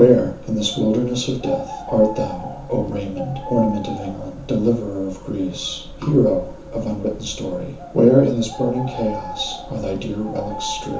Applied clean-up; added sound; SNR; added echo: none; Bird; 14 dB; reverberation time 0.9 s.